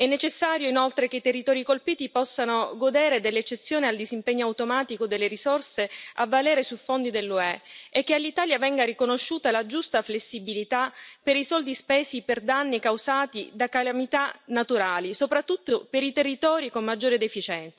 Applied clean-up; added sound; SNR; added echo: none; none; none; none.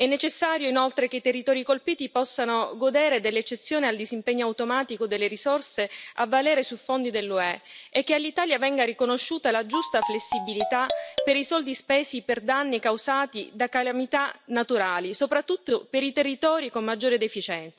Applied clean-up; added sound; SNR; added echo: none; Marimba, xylophone; 5 dB; none.